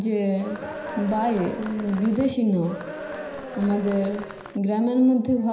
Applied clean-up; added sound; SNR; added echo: none; Cheering; 12 dB; reverberation time 0.9 s.